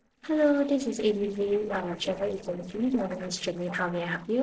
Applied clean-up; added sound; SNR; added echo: neural separator model SepFormer DNS4.